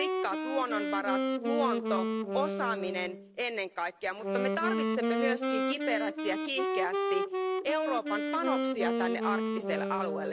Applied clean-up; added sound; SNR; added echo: none; Wind instrument, woodwind instrument; -2 dB; none.